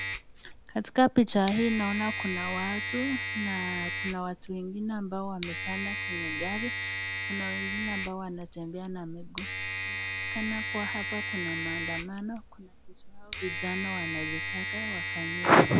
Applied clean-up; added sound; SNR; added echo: none; Domestic sounds, home sounds; 3 dB; none.